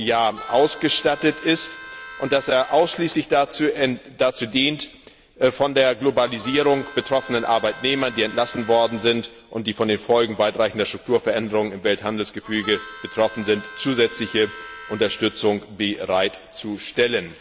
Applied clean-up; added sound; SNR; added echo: none; Harmonica; 17 dB; none.